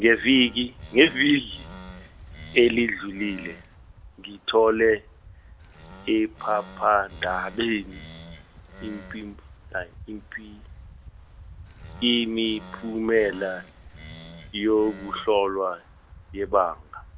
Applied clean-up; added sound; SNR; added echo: none; Wind + Animal; 18 dB; none.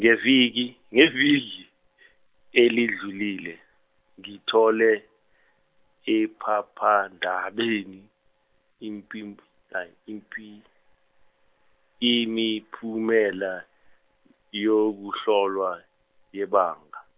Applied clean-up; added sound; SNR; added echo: none; none; none; none.